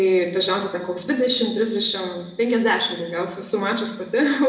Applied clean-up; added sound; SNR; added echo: none; none; none; reverberation time 0.8 s.